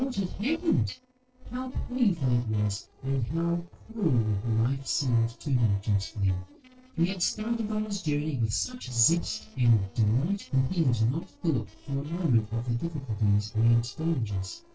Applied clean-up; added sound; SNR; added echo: neural separator model SepFormer DNS4.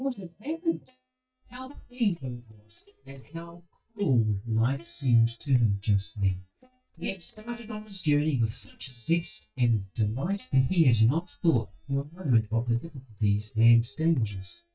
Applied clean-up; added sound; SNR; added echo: neural mask model DeepFilterNet 3.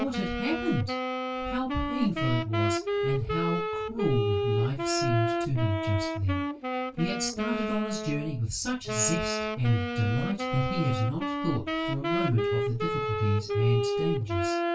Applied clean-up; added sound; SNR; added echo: none; Wind instrument, woodwind instrument; 1 dB; reverberation time 0.2 s.